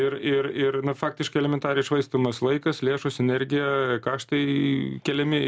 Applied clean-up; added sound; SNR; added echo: none; none; none; none.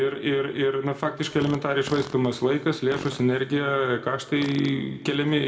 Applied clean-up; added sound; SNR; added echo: none; Fart; 18 dB; reverberation time 1.6 s.